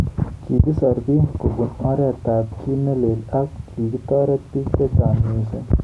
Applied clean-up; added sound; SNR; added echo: none; none; none; none.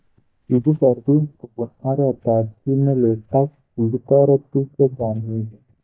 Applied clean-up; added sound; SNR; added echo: neural mask model DeepFilterNet 3.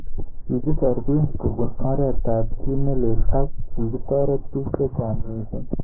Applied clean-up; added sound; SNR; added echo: neural mask model Resemble Enhance denoiser.